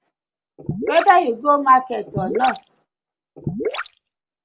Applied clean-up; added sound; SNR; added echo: none; Gurgling / Liquid; 7 dB; none.